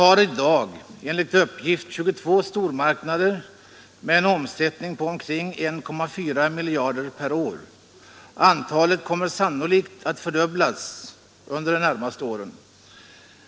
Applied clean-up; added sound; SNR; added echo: none; none; none; none.